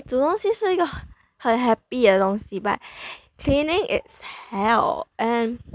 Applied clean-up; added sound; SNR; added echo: none; none; none; none.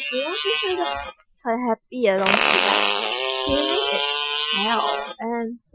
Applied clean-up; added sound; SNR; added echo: classical method Wiener filter.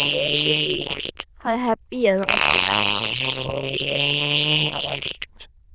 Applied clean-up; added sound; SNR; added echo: neural diffusion model UNIVERSE++.